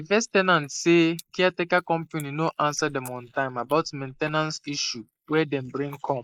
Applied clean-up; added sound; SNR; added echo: neural mask model Resemble Enhance denoiser.